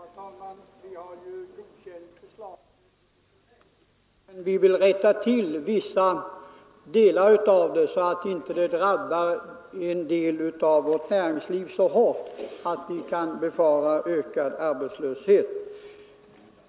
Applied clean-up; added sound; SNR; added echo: none; none; none; none.